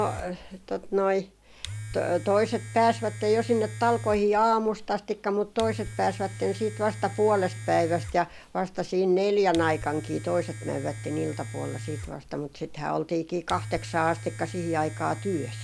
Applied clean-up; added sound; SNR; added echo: none; Domestic sounds, home sounds; 12 dB; none.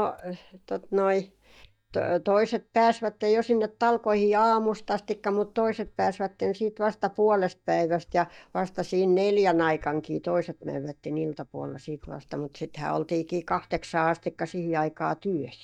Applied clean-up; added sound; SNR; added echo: neural mask model DeepFilterNet 3.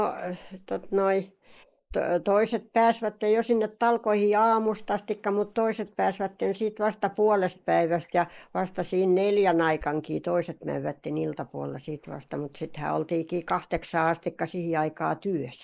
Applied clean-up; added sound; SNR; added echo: neural mask model Resemble Enhance denoiser.